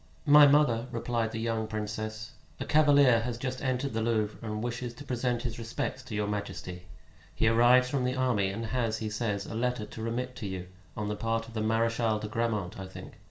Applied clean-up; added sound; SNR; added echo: none; none; none; reverberation time 0.4 s.